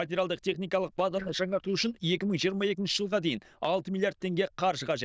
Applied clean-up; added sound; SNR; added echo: neural diffusion model UNIVERSE++.